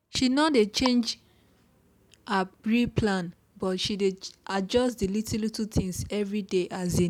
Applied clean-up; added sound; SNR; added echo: none; none; none; none.